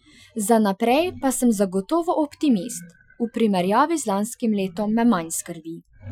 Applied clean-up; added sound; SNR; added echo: classical method Wiener filter.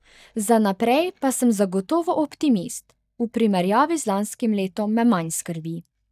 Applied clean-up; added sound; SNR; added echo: neural mask model DeepFilterNet 3.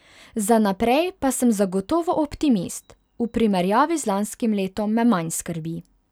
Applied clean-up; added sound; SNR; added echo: none; none; none; none.